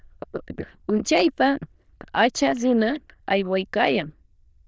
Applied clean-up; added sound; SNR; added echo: neural diffusion model UNIVERSE++.